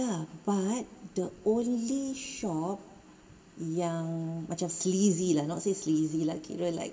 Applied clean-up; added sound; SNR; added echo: none; none; none; reverberation time 1.3 s.